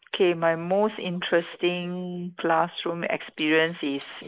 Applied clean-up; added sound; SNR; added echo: neural mask model Resemble Enhance denoiser.